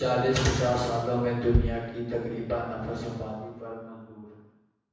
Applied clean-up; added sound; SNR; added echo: none; Bass drum; 3 dB; reverberation time 1.1 s.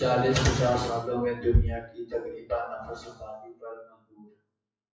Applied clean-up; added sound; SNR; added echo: classical method WPE with log-MMSE.